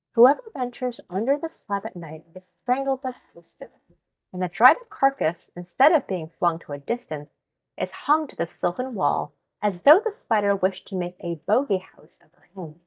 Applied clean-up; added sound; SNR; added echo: neural mask model DeepFilterNet 3.